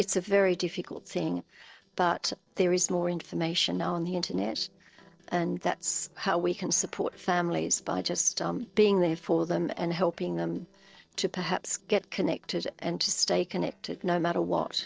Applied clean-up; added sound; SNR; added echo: neural separator model SepFormer DNS4.